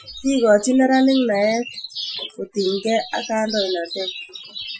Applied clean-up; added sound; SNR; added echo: classical method Wiener filter.